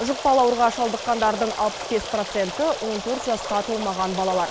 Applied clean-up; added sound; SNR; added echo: none; Stream; 9 dB; none.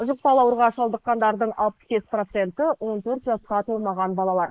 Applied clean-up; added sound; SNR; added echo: neural mask model Resemble Enhance denoiser.